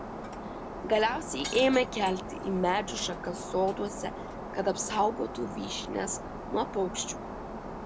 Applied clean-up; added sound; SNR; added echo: none; Shatter; 8 dB; none.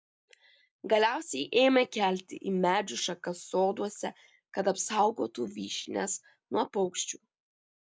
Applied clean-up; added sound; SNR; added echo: none; none; none; none.